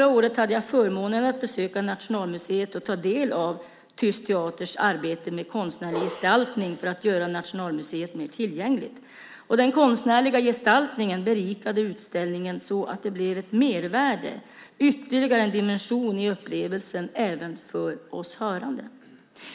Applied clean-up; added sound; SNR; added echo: none; none; none; none.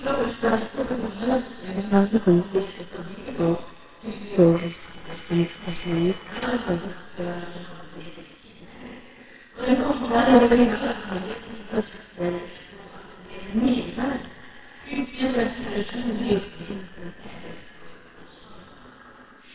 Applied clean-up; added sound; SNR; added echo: neural separator model SepFormer WHAMR!.